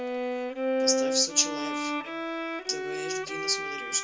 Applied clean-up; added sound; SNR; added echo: none; Bowed string instrument; -2 dB; reverberation time 0.2 s.